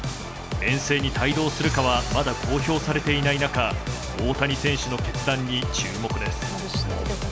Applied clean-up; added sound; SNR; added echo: none; none; none; none.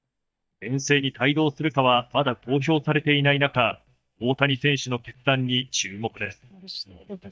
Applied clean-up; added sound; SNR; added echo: neural mask model DeepFilterNet 3.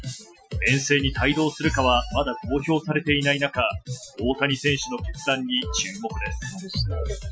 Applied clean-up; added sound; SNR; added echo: classical method Wiener filter.